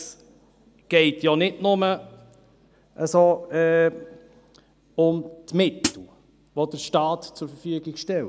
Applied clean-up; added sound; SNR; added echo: none; Hi-hat; 3 dB; none.